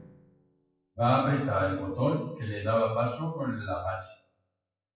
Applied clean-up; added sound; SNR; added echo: classical method WPE with log-MMSE.